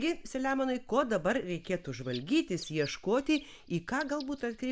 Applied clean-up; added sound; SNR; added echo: none; none; none; none.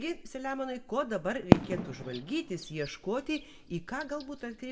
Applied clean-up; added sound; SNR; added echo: none; Fireworks; -3 dB; reverberation time 1.7 s.